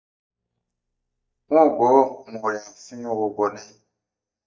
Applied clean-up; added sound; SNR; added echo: neural mask model DeepFilterNet 3.